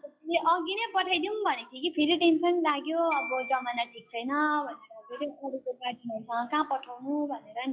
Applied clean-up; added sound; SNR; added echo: classical method log-MMSE.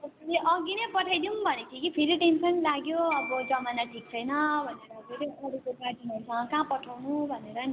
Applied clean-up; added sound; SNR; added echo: none; Glockenspiel; 15 dB; none.